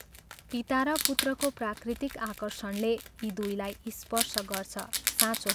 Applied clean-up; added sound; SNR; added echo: none; Wild animals; 3 dB; none.